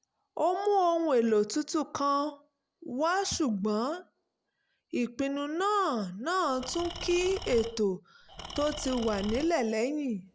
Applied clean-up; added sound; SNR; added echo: none; Engine / Tools; 11 dB; none.